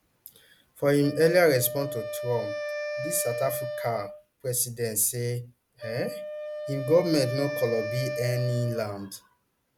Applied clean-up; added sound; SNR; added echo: none; Wind instrument, woodwind instrument; 8 dB; none.